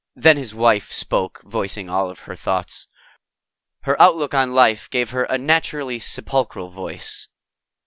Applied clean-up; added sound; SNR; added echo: none; none; none; none.